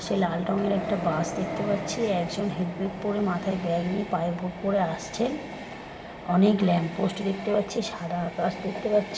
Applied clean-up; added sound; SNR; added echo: none; Train; 9 dB; reverberation time 2.9 s.